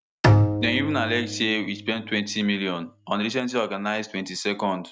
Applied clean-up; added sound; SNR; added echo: none; Bowed string instrument; -1 dB; none.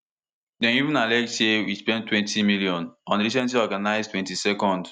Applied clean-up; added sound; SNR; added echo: none; none; none; none.